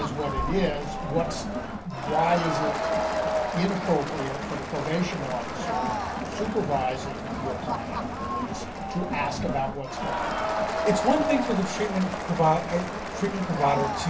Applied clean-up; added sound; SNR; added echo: none; Crowd; 1 dB; reverberation time 0.3 s.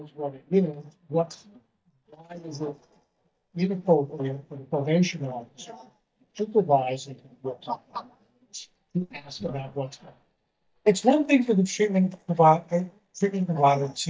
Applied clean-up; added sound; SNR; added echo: neural mask model DeepFilterNet 3.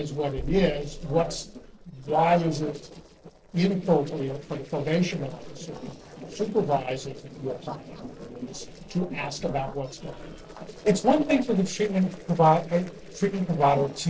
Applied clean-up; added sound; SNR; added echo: neural separator model SepFormer DNS4.